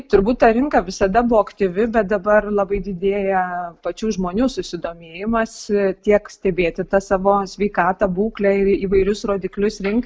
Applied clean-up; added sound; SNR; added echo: none; none; none; none.